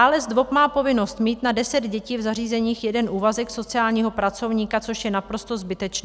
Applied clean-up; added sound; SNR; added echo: none; none; none; none.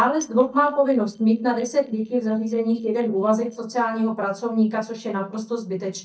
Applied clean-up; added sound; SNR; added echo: neural mask model DeepFilterNet 3.